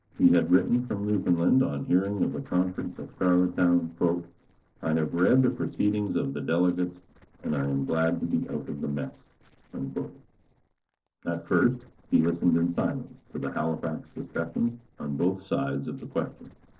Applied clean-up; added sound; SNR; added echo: neural separator model SepFormer DNS4.